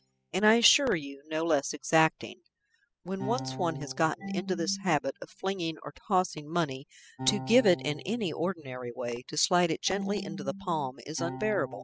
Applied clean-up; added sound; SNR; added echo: classical method spectral subtraction.